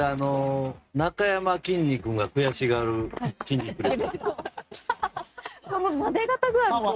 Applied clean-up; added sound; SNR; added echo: neural mask model RNNoise.